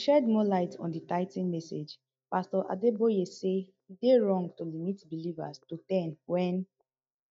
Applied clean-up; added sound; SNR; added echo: neural mask model DeepFilterNet 3.